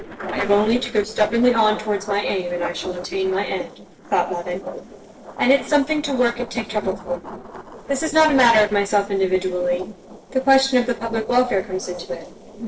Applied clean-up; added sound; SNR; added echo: neural separator model SepFormer DNS4.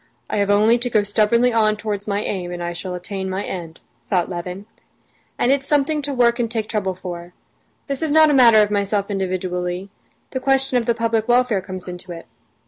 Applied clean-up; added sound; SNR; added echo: none; none; none; none.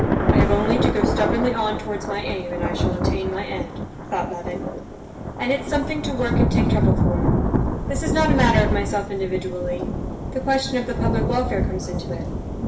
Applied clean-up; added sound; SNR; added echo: none; Thunder / Rain; -3 dB; reverberation time 0.8 s.